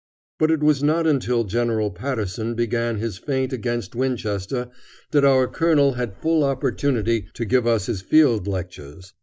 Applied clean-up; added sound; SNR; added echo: neural mask model DeepFilterNet 3.